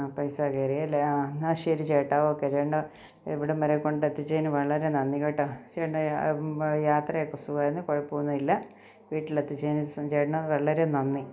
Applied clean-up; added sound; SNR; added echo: none; none; none; none.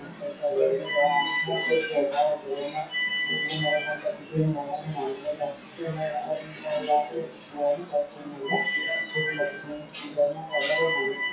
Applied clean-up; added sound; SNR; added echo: classical method WPE with log-MMSE.